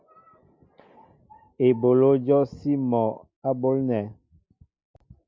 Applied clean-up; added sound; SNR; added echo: none; none; none; none.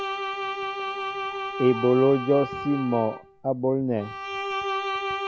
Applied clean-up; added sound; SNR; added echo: none; Bowed string instrument; 5 dB; none.